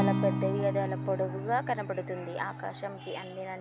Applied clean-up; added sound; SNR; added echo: none; Acoustic guitar; 2 dB; none.